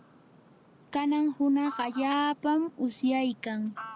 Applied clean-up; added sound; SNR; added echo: none; Fowl; 19 dB; none.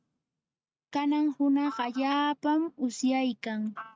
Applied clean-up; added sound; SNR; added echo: neural mask model RNNoise.